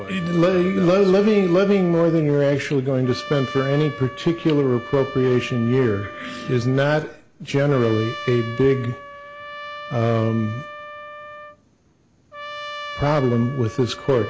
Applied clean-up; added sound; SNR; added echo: none; Trumpet; 15 dB; none.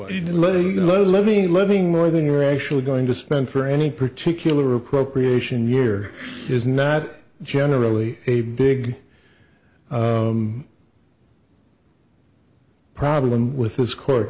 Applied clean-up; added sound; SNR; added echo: none; none; none; none.